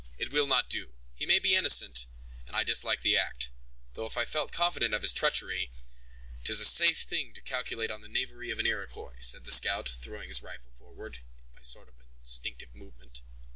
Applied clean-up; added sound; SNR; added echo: none; none; none; none.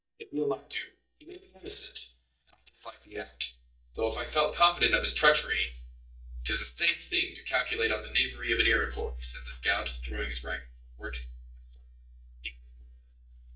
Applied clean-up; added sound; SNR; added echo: neural mask model DeepFilterNet 3.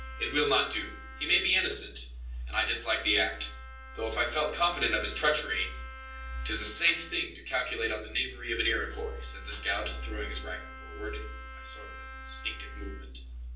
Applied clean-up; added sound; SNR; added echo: none; Bowed string instrument; 17 dB; reverberation time 0.6 s.